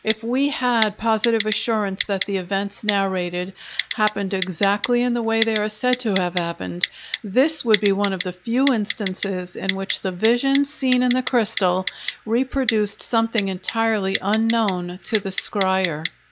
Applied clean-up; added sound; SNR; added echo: none; Typing; 8 dB; none.